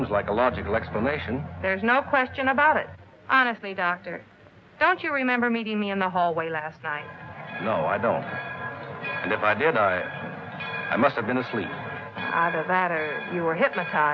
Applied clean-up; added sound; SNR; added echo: none; none; none; none.